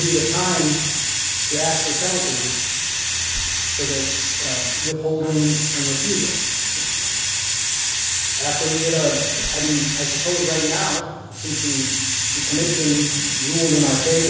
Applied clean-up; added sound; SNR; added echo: none; Hiss; -2 dB; reverberation time 1.1 s.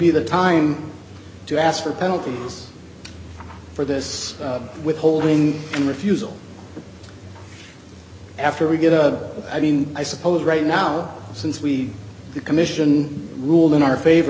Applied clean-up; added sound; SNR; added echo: none; none; none; none.